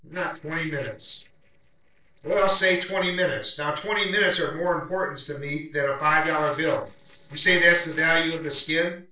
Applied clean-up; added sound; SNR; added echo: neural separator model SepFormer DNS4.